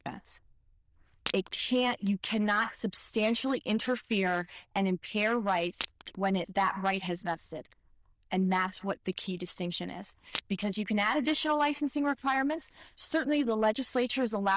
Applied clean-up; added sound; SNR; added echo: neural diffusion model UNIVERSE++.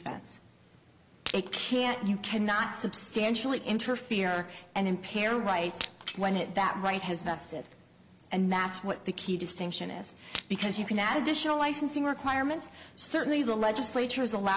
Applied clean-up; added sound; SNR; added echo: none; Shatter; 14 dB; none.